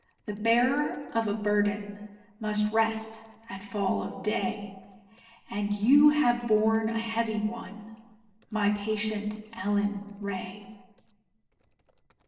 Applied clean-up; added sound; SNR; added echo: neural separator model SepFormer DNS4.